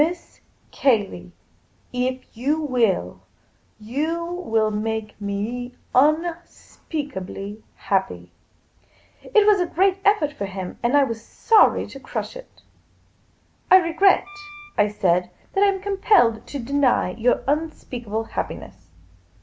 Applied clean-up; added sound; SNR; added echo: none; Wind instrument, woodwind instrument; 19 dB; none.